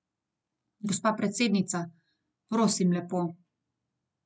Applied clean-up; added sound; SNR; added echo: none; none; none; none.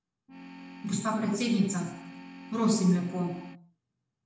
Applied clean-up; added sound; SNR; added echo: none; Organ; 15 dB; reverberation time 0.7 s.